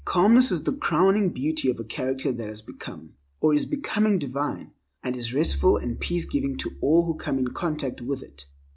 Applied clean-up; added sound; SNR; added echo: none; Bowed string instrument; 15 dB; none.